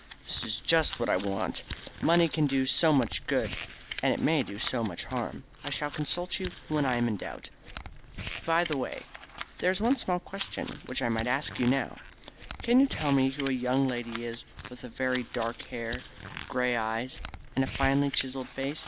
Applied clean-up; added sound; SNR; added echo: none; Crumpling, crinkling; 13 dB; none.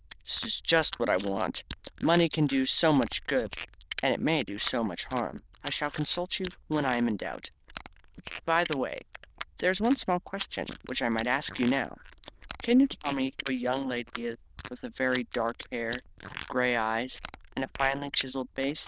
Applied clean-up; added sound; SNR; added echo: neural diffusion model UNIVERSE++.